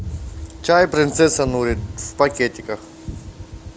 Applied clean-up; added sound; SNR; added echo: none; Gunshot, gunfire; 12 dB; none.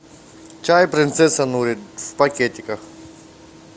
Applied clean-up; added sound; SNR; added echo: none; none; none; none.